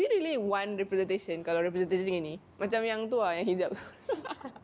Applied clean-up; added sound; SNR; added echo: none; none; none; none.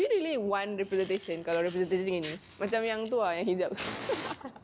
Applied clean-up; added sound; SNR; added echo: none; Fire; 15 dB; none.